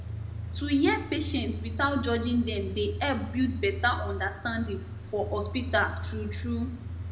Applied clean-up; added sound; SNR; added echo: none; Idling / Engine starting / Accelerating, revving, vroom / Car; 5 dB; reverberation time 0.7 s.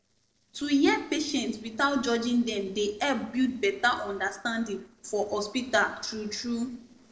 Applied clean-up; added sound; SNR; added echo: neural separator model SepFormer DNS4.